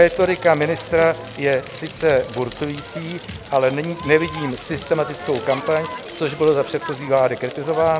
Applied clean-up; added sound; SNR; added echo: none; Crackle; 13 dB; none.